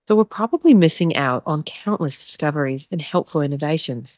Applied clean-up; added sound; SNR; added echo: neural mask model DeepFilterNet 3.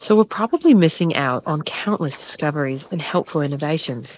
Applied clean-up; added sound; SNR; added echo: neural mask model Resemble Enhance denoiser.